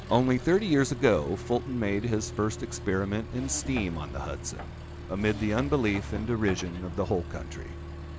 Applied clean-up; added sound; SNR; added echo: none; Accelerating, revving, vroom; 10 dB; none.